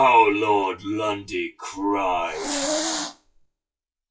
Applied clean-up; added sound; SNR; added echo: classical method WPE with log-MMSE.